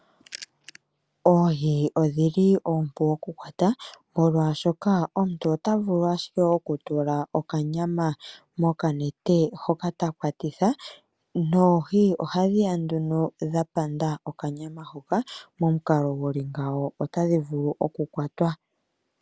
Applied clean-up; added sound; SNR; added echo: none; none; none; none.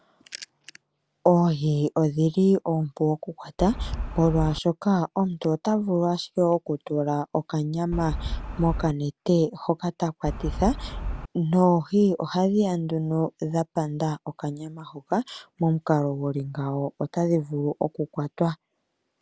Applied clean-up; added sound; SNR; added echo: none; Wind; 5 dB; none.